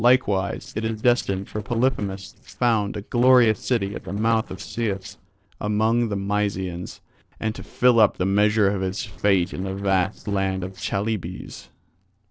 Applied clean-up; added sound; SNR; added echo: neural separator model SepFormer DNS4.